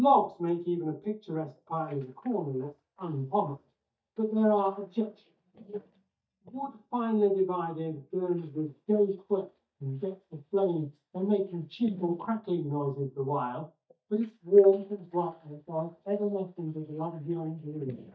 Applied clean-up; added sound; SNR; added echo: neural mask model DeepFilterNet 3.